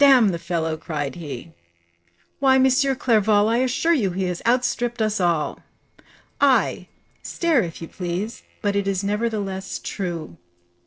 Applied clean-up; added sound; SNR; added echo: neural separator model SepFormer DNS4.